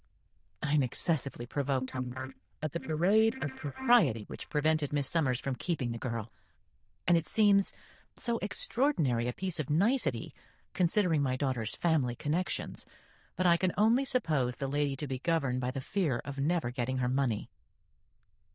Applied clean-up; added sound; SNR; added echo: neural diffusion model UNIVERSE++.